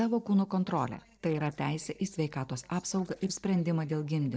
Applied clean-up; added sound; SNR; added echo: neural separator model SepFormer DNS4.